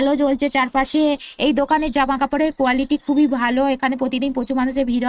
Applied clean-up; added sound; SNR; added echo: neural mask model RNNoise.